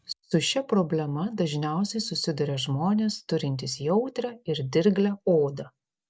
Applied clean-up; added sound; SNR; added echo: none; none; none; none.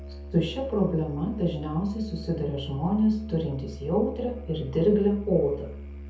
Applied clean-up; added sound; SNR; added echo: none; Musical instrument; 12 dB; reverberation time 0.5 s.